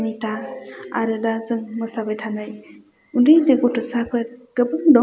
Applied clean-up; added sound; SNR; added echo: none; none; none; none.